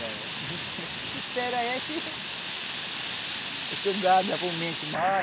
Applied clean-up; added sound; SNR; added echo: none; Fire; 1 dB; none.